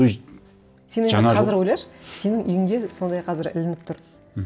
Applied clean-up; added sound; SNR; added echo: none; none; none; none.